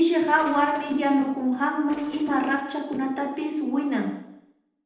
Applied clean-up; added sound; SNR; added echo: neural separator model SepFormer DNS4.